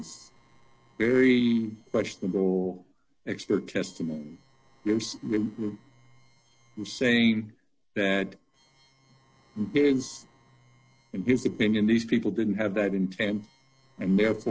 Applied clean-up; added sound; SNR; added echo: neural separator model SepFormer DNS4.